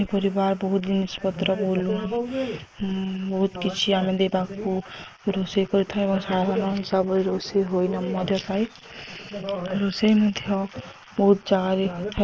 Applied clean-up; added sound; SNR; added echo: neural mask model Resemble Enhance denoiser.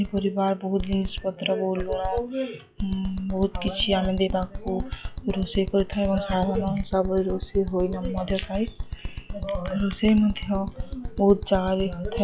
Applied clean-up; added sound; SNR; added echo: classical method log-MMSE.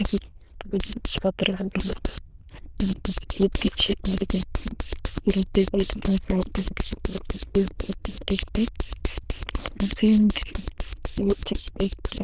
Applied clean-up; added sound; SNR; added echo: neural diffusion model UNIVERSE++.